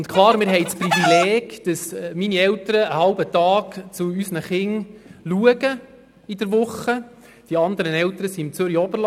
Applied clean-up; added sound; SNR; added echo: none; Chicken, rooster; 2 dB; none.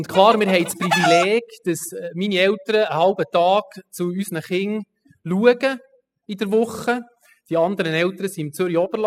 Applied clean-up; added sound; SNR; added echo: classical method spectral subtraction.